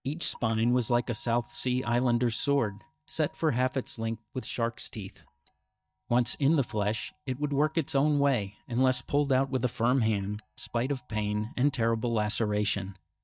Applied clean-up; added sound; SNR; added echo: neural mask model DeepFilterNet 3.